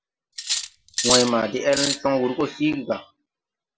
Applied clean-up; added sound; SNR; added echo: none; Cutlery, silverware; 1 dB; none.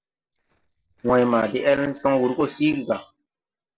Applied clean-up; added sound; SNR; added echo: neural separator model SepFormer DNS4.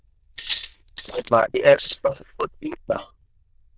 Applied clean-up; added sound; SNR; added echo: neural diffusion model UNIVERSE++.